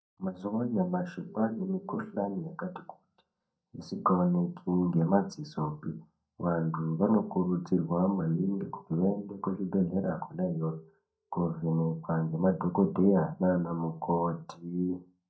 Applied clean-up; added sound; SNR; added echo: neural mask model DeepFilterNet 3.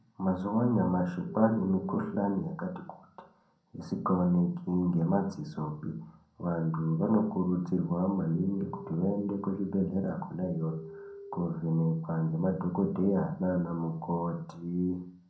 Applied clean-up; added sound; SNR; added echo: none; Telephone; 15 dB; reverberation time 0.5 s.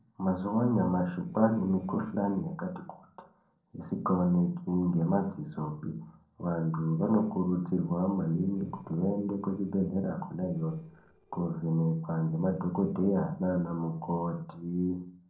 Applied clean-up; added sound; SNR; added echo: neural separator model SepFormer DNS4.